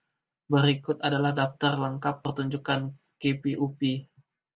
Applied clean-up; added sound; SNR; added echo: none; none; none; none.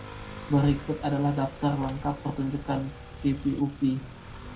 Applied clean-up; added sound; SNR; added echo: none; Motorcycle / Accelerating, revving, vroom; 12 dB; reverberation time 0.2 s.